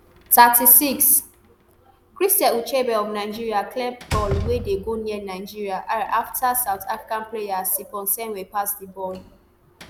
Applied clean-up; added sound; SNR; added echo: none; Slam; 14 dB; none.